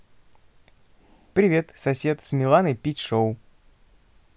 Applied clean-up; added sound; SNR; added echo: none; none; none; none.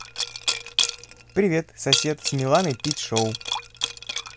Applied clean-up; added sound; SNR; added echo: none; Liquid; 3 dB; none.